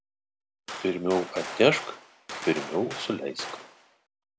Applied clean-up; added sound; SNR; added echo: none; Gunshot, gunfire; 11 dB; none.